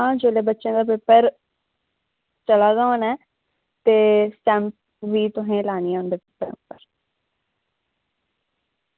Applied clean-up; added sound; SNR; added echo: none; none; none; none.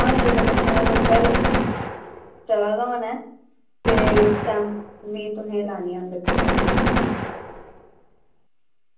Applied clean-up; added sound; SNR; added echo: none; Gunshot, gunfire; -3 dB; reverberation time 0.6 s.